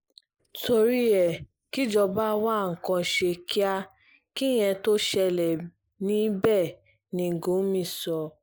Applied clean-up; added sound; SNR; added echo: neural mask model Resemble Enhance denoiser.